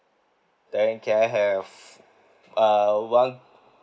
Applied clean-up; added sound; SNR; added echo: none; none; none; none.